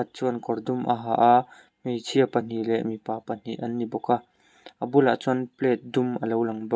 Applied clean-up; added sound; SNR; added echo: none; none; none; none.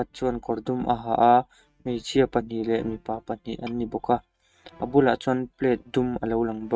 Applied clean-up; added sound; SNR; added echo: neural mask model RNNoise.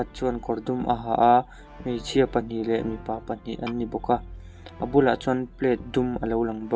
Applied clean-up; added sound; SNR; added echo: none; Brass instrument + Tap / Glass; 16 dB; none.